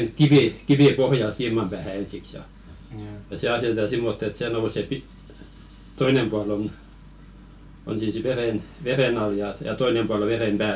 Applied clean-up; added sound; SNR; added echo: none; none; none; none.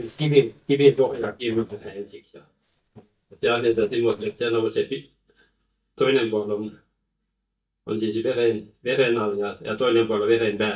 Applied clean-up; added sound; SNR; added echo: neural mask model DeepFilterNet 3.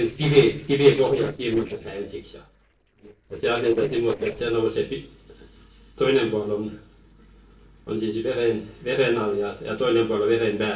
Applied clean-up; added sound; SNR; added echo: neural separator model SepFormer DNS4.